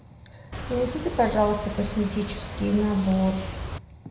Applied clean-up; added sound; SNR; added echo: none; Boat, Water vehicle; 8 dB; reverberation time 0.8 s.